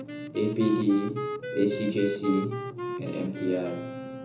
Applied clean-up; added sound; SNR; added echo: none; Wind instrument, woodwind instrument; 7 dB; reverberation time 0.7 s.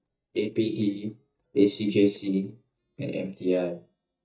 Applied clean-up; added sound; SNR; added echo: neural mask model DeepFilterNet 3.